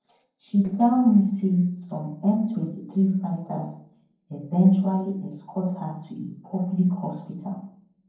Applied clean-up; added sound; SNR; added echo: neural separator model SepFormer DNS4.